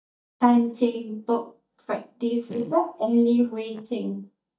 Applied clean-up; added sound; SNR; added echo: neural mask model DeepFilterNet 3.